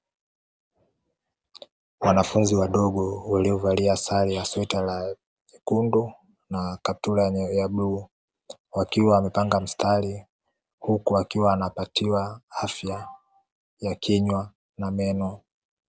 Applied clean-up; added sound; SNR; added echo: none; none; none; none.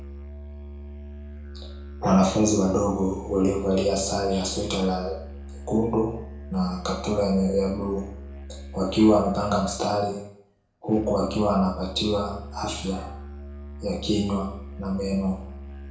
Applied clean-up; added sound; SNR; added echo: none; Musical instrument; 13 dB; reverberation time 0.5 s.